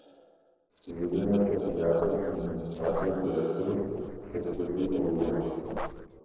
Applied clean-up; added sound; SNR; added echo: neural separator model SepFormer DNS4.